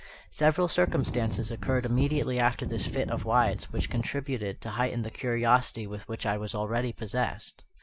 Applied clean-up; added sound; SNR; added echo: none; Wind; 5 dB; none.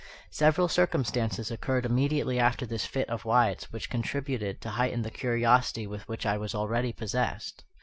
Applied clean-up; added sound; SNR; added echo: none; none; none; none.